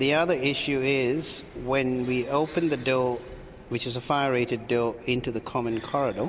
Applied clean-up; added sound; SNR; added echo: none; none; none; none.